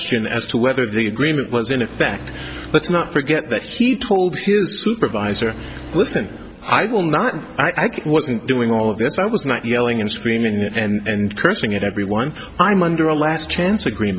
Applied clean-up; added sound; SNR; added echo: none; Engine; 16 dB; none.